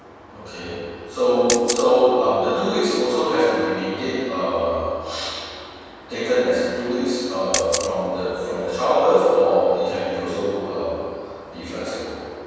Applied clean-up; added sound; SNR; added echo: none; Camera; 8 dB; reverberation time 2.1 s.